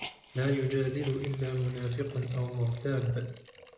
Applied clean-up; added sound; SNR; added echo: none; Hiss; 15 dB; none.